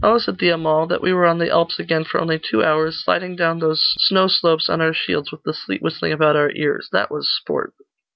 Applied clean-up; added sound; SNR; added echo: none; none; none; none.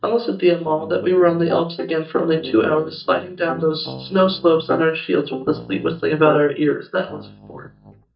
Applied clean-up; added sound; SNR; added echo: neural mask model DeepFilterNet 3.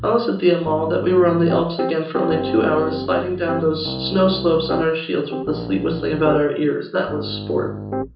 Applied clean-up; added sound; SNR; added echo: none; Piano; 8 dB; reverberation time 0.6 s.